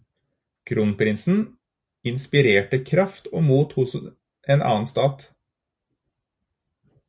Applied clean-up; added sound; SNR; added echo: none; none; none; none.